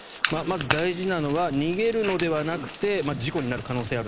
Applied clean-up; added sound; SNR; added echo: neural mask model Resemble Enhance denoiser.